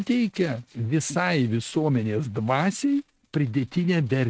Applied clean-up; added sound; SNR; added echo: neural mask model RNNoise.